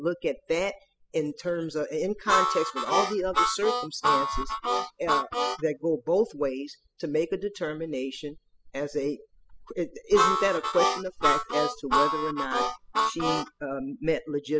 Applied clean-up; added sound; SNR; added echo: classical method spectral subtraction.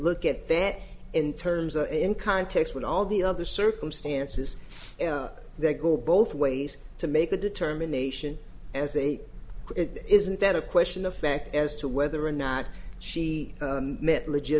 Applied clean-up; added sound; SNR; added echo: none; none; none; none.